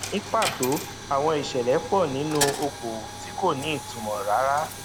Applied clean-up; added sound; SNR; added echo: none; Coin (dropping); 8 dB; none.